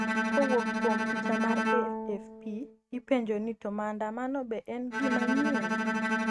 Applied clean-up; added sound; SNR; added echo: neural mask model RNNoise.